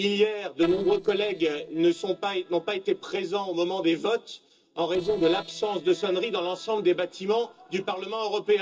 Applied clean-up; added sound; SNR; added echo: neural separator model SepFormer DNS4.